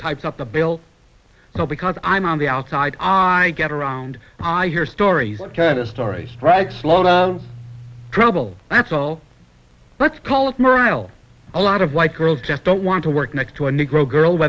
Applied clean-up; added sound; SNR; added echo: none; none; none; none.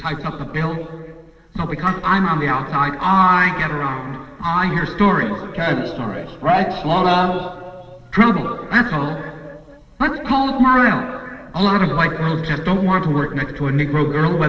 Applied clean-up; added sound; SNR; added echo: neural separator model SepFormer DNS4.